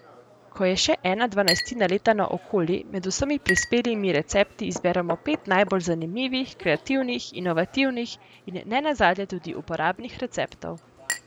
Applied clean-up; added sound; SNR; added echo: none; Chink, clink; 12 dB; none.